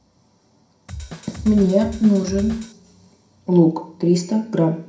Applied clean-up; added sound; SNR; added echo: none; Drum kit; 13 dB; reverberation time 0.5 s.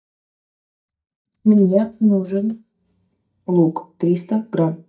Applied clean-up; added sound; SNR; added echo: neural mask model DeepFilterNet 3.